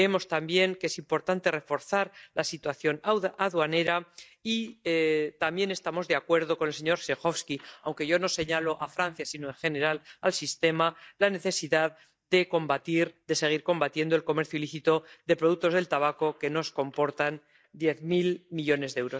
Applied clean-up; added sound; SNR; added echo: neural mask model DeepFilterNet 3.